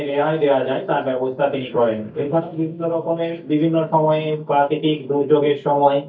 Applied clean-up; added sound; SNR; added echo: neural mask model DeepFilterNet 3.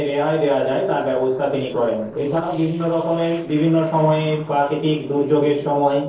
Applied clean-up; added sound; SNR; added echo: neural separator model SepFormer DNS4.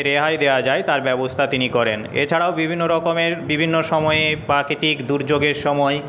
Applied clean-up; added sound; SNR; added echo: none; none; none; none.